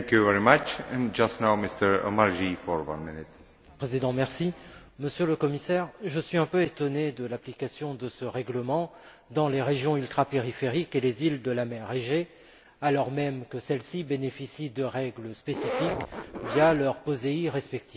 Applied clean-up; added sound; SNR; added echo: none; Zipper (clothing); 6 dB; none.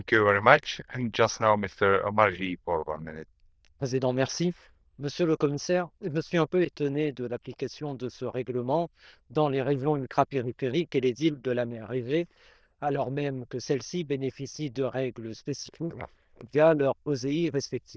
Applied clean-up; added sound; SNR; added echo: neural diffusion model UNIVERSE++.